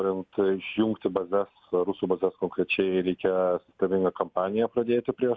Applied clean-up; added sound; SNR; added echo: none; none; none; none.